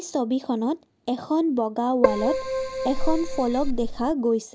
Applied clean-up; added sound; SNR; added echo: none; Keyboard (musical); -1 dB; none.